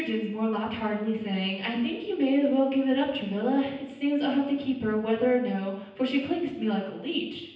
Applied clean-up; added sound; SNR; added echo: none; none; none; reverberation time 0.9 s.